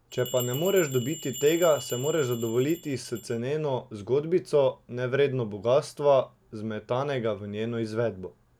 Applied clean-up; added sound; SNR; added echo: none; Bell; 13 dB; none.